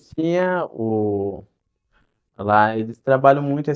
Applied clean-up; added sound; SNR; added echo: neural mask model DeepFilterNet 3.